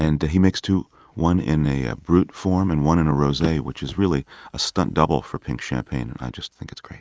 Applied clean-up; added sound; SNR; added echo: neural mask model RNNoise.